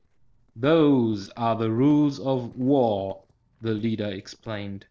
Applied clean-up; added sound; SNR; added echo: neural separator model SepFormer DNS4.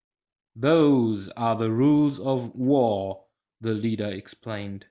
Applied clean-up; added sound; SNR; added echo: none; none; none; none.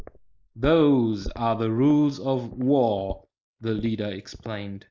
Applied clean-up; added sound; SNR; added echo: neural mask model Resemble Enhance denoiser.